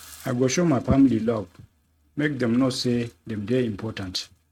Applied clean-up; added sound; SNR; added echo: neural mask model RNNoise.